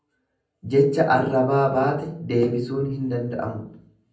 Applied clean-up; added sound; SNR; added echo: none; none; none; reverberation time 0.6 s.